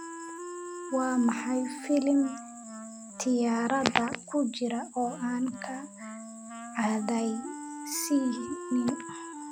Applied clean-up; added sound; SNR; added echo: none; Wind instrument, woodwind instrument; 12 dB; none.